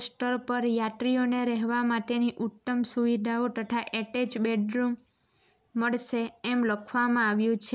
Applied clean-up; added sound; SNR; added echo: none; none; none; none.